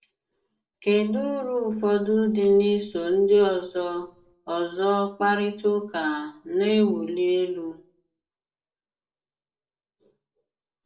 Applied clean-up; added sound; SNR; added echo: neural separator model SepFormer DNS4.